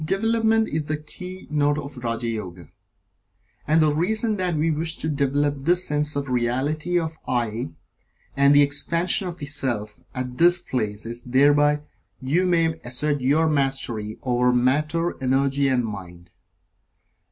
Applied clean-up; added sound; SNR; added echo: none; none; none; none.